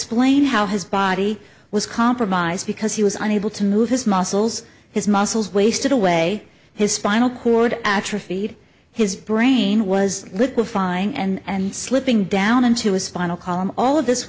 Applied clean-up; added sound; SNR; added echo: none; none; none; none.